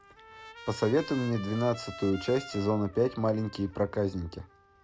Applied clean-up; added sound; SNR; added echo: none; Trumpet; 16 dB; none.